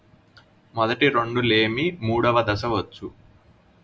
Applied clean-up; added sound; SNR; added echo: none; none; none; none.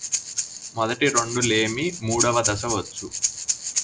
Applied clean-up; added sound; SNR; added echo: none; Breathing; 3 dB; none.